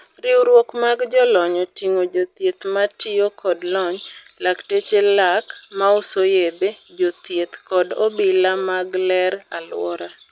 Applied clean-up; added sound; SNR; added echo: none; none; none; none.